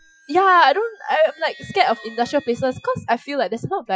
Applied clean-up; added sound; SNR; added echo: classical method Wiener filter.